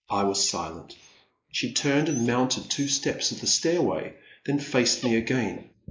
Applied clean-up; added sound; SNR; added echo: neural mask model Resemble Enhance denoiser.